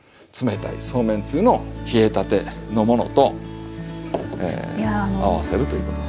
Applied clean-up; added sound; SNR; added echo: none; none; none; none.